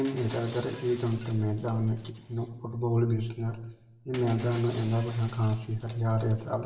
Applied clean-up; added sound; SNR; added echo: none; Shatter; 17 dB; reverberation time 1.0 s.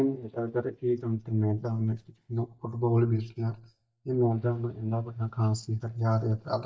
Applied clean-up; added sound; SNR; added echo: neural mask model DeepFilterNet 3.